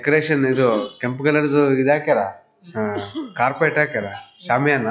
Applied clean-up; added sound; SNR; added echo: classical method log-MMSE.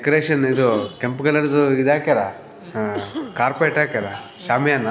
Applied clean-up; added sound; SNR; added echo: none; Cough; 14 dB; none.